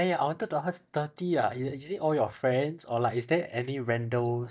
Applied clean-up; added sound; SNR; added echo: neural mask model DeepFilterNet 3.